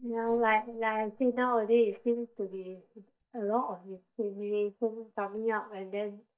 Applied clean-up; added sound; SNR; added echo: neural mask model DeepFilterNet 3.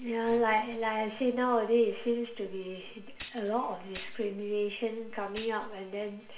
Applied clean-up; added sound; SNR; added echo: none; Tambourine; 16 dB; reverberation time 0.4 s.